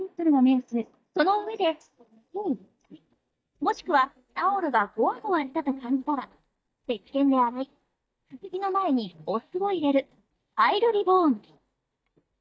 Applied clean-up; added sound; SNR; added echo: neural mask model DeepFilterNet 3.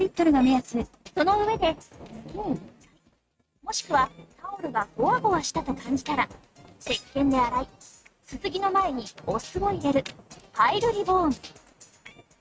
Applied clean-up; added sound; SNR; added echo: neural mask model RNNoise.